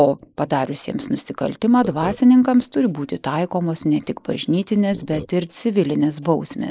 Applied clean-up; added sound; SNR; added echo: neural mask model Resemble Enhance denoiser.